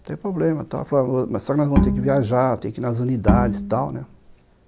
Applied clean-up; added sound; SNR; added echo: none; Bowed string instrument; 1 dB; none.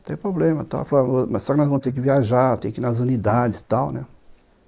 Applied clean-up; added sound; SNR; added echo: neural mask model Resemble Enhance denoiser.